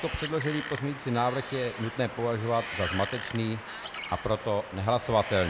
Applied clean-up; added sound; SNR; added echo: none; Wind; 9 dB; none.